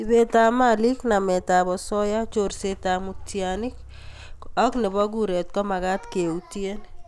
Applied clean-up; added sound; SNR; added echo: none; Water / Splash, splatter; 14 dB; none.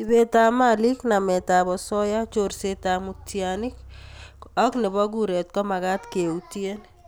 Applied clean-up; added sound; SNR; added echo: none; none; none; none.